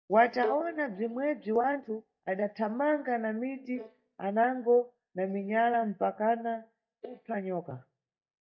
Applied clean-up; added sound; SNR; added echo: neural mask model DeepFilterNet 3.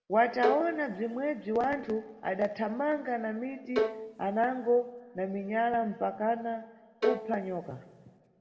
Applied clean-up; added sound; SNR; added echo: none; Bowed string instrument; 4 dB; reverberation time 1.6 s.